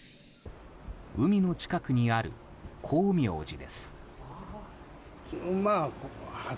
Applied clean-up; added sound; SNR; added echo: none; none; none; none.